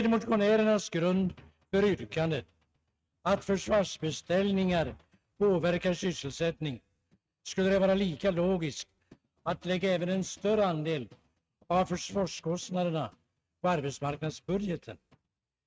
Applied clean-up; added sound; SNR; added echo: neural mask model RNNoise.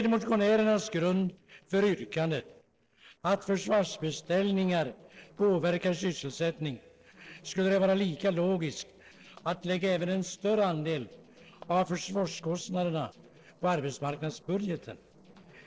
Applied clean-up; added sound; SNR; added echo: neural separator model SepFormer DNS4.